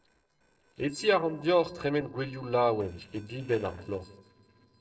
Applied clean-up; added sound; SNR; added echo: neural separator model SepFormer DNS4.